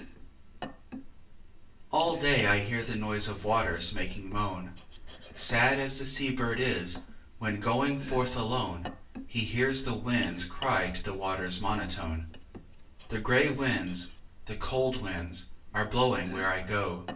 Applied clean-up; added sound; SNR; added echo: none; Domestic sounds, home sounds; 17 dB; reverberation time 0.3 s.